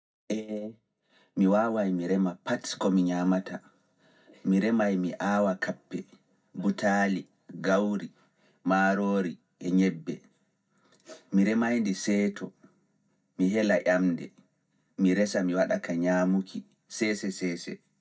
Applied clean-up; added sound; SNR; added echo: none; none; none; reverberation time 0.3 s.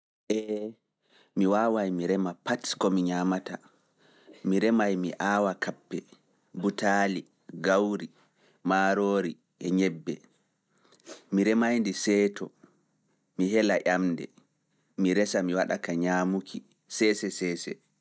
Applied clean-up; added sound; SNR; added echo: none; none; none; none.